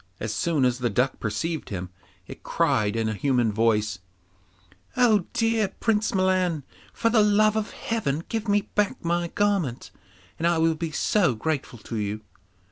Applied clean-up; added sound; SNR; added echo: none; none; none; none.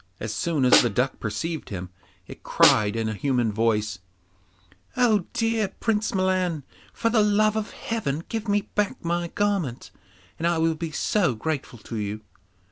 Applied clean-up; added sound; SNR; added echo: none; Snare drum; 3 dB; none.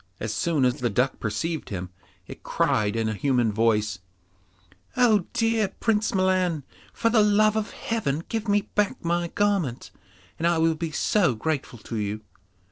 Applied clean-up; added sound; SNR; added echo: neural separator model SepFormer DNS4.